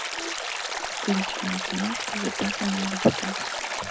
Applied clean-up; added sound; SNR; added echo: none; Stream; 1 dB; reverberation time 0.2 s.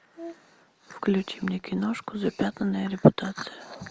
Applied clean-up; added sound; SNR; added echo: none; none; none; none.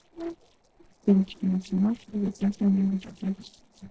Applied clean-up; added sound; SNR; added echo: neural separator model SepFormer DNS4.